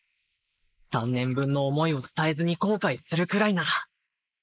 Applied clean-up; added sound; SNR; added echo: neural mask model Resemble Enhance denoiser.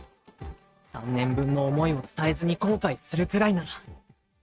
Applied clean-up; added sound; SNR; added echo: neural mask model RNNoise.